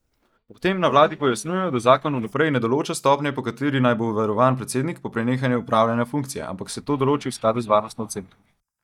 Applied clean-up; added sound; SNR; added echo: neural mask model DeepFilterNet 3.